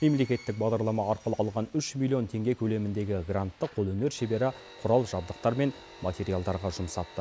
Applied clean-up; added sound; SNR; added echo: none; none; none; none.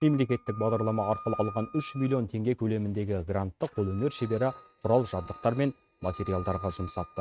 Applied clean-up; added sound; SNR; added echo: neural mask model RNNoise.